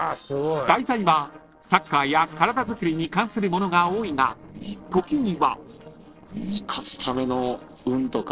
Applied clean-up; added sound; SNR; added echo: neural separator model SepFormer DNS4.